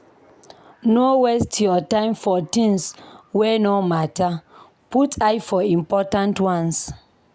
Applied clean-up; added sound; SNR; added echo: none; none; none; none.